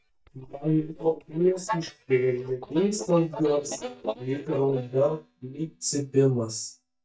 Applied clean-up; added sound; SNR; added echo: neural mask model DeepFilterNet 3.